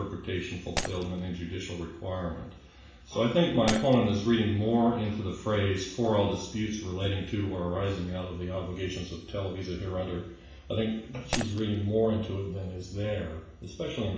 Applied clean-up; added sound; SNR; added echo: none; Shatter; 10 dB; reverberation time 0.7 s.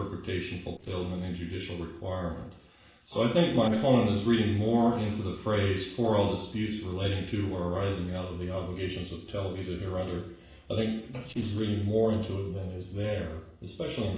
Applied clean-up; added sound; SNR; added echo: neural separator model SepFormer DNS4.